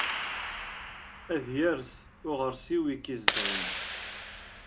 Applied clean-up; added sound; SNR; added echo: none; Clapping; 1 dB; none.